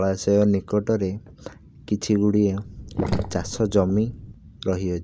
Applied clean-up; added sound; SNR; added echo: none; Sink (filling or washing); 6 dB; none.